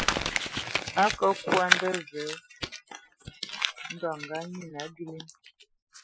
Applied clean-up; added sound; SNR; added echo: classical method Wiener filter.